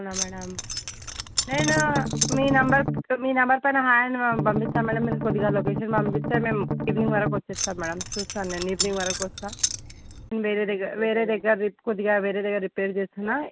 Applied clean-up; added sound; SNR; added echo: none; Keys jangling + Strum; 3 dB; none.